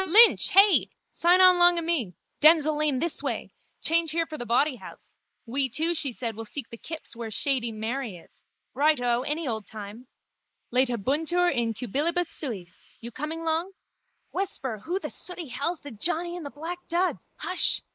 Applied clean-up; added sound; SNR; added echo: neural mask model Resemble Enhance denoiser.